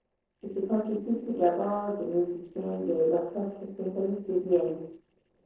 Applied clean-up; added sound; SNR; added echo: neural separator model SepFormer DNS4.